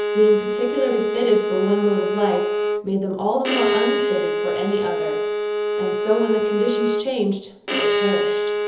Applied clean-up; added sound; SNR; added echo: none; Bowed string instrument; 0 dB; reverberation time 0.7 s.